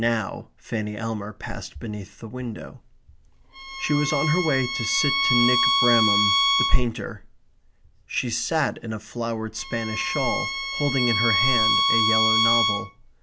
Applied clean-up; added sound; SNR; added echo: none; Bowed string instrument; -2 dB; none.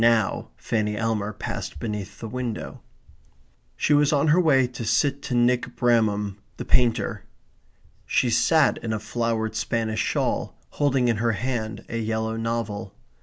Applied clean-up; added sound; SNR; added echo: none; none; none; none.